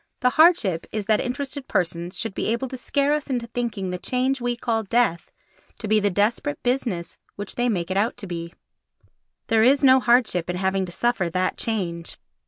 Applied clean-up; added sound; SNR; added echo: none; none; none; none.